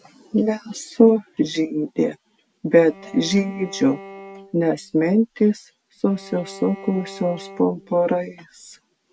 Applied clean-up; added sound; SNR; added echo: none; Bowed string instrument; 19 dB; none.